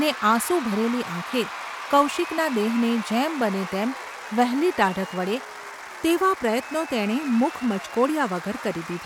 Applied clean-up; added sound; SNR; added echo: none; Applause / Crowd / Cheering; 11 dB; none.